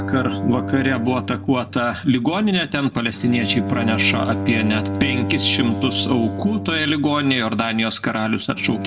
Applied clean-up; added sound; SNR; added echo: none; Bowed string instrument; 7 dB; reverberation time 0.2 s.